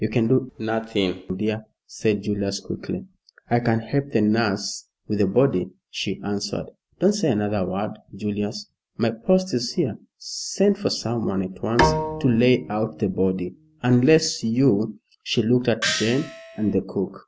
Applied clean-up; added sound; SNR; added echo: none; Gong + Bowed string instrument; 5 dB; none.